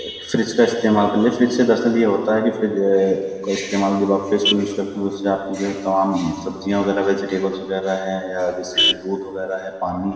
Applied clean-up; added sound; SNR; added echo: none; Vehicle horn, car horn, honking; 11 dB; reverberation time 2.1 s.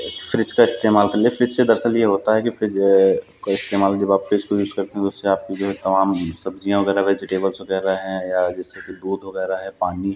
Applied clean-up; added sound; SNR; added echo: none; none; none; none.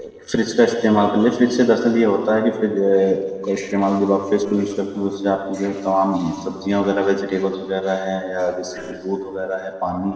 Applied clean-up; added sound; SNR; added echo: neural separator model SepFormer DNS4.